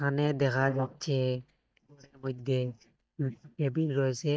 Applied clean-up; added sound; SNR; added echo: neural mask model DeepFilterNet 3.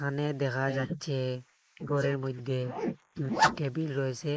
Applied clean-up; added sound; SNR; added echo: neural mask model Resemble Enhance denoiser.